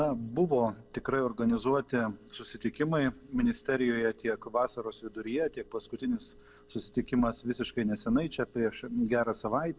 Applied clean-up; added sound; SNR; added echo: neural separator model SepFormer DNS4.